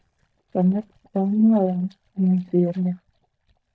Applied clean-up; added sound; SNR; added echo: neural mask model DeepFilterNet 3.